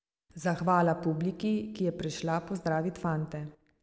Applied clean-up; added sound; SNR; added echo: none; none; none; none.